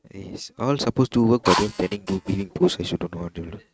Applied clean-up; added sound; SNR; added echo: neural mask model RNNoise.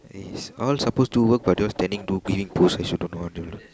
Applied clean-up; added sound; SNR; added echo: none; none; none; none.